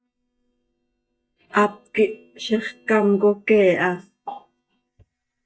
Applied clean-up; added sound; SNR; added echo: neural mask model DeepFilterNet 3.